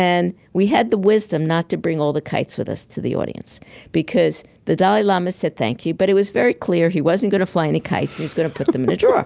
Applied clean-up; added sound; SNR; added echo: none; none; none; none.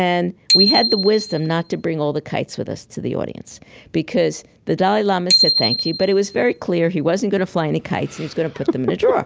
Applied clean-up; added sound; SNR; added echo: none; Bicycle bell; 3 dB; none.